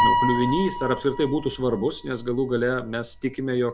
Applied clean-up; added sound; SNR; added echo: none; Piano; 4 dB; none.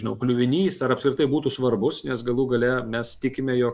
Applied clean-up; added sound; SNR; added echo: neural mask model Resemble Enhance denoiser.